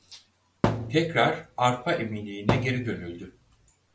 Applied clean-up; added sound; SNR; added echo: none; Thump, thud; 2 dB; none.